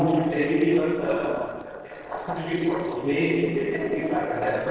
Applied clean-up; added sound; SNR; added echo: neural separator model SepFormer DNS4.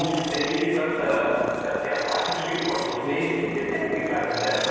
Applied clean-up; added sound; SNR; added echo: none; Purr; 9 dB; reverberation time 2.2 s.